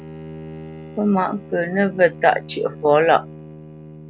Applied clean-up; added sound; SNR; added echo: none; Bowed string instrument; 16 dB; none.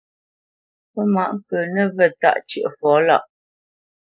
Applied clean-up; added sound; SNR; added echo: neural mask model Resemble Enhance denoiser.